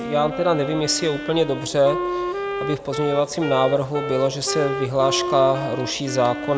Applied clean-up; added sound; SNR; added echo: none; Wind instrument, woodwind instrument; 7 dB; none.